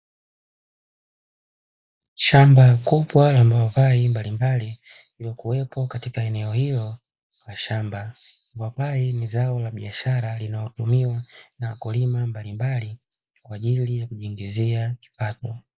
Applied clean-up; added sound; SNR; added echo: none; none; none; none.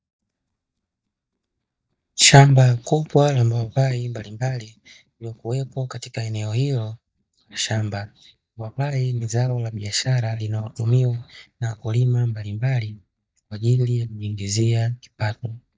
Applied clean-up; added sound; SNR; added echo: neural mask model DeepFilterNet 3.